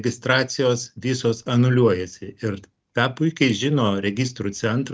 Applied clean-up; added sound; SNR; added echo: none; none; none; none.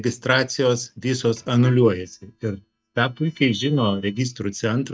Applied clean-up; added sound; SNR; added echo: neural mask model DeepFilterNet 3.